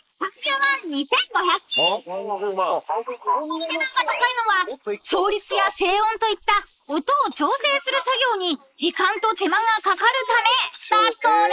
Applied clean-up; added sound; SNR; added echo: neural mask model Resemble Enhance denoiser.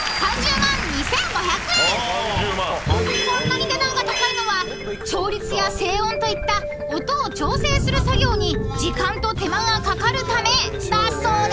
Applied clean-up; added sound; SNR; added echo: none; Thunder; 7 dB; none.